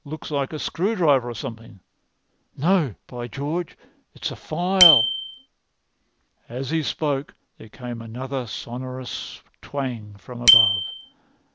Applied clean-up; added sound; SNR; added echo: none; Bicycle bell; 1 dB; none.